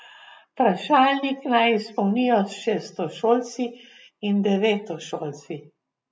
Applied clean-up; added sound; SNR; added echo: none; none; none; none.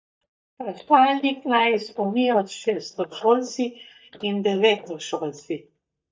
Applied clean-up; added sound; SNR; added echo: neural mask model DeepFilterNet 3.